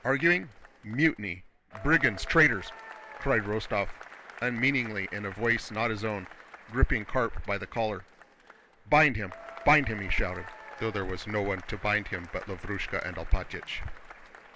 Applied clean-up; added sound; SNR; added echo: none; Applause / Crowd / Cheering; 18 dB; none.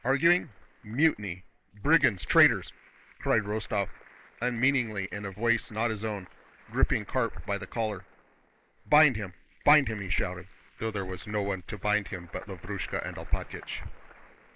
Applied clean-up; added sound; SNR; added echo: neural mask model Resemble Enhance denoiser.